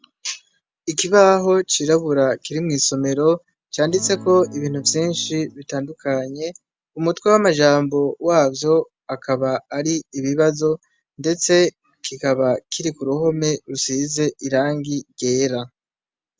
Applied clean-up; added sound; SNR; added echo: none; Acoustic guitar / Strum; 17 dB; none.